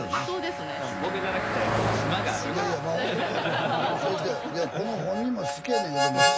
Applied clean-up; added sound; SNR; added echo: none; Car passing by + Harmonica; 0 dB; none.